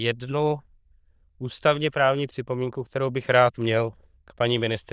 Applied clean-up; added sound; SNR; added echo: neural diffusion model UNIVERSE++.